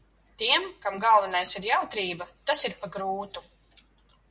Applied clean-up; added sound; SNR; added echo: none; none; none; none.